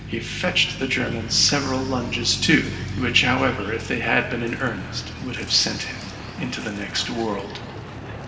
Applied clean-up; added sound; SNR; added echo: none; Truck; 9 dB; reverberation time 2.1 s.